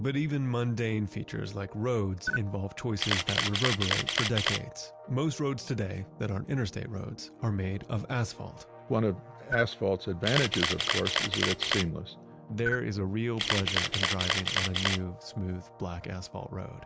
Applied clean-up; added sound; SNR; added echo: none; Camera; -1 dB; none.